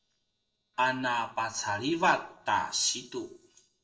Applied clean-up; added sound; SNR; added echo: neural separator model SepFormer DNS4.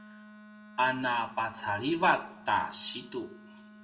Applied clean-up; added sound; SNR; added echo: none; Wind instrument, woodwind instrument; 20 dB; reverberation time 0.4 s.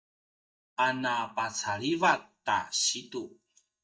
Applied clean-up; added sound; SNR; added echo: neural mask model DeepFilterNet 3.